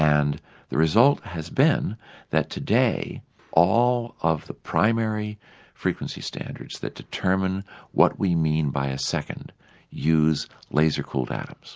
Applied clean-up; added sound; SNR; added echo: none; none; none; none.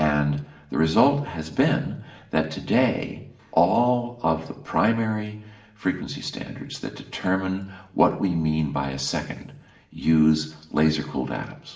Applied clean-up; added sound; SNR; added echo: none; none; none; reverberation time 0.6 s.